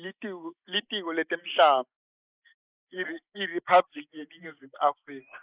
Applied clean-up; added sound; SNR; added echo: neural mask model Resemble Enhance denoiser.